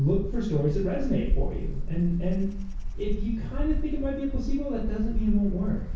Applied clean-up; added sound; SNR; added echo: none; Wind; 0 dB; reverberation time 0.6 s.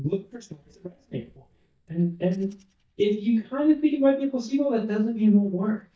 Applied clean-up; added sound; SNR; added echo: neural mask model DeepFilterNet 3.